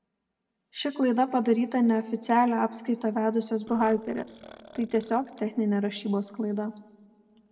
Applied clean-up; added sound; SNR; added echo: neural separator model SepFormer DNS4.